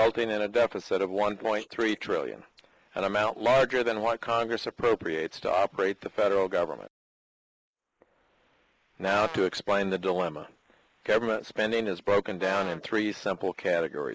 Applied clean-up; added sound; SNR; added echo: neural mask model Resemble Enhance denoiser.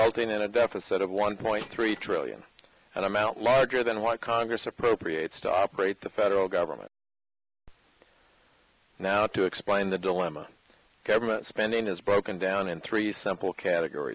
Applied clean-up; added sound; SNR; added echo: none; none; none; none.